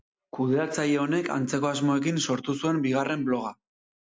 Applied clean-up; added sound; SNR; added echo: none; none; none; none.